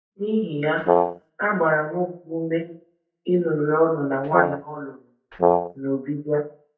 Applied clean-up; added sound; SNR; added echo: neural mask model DeepFilterNet 3.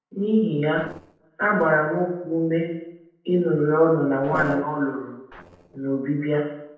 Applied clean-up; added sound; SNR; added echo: neural separator model SepFormer DNS4.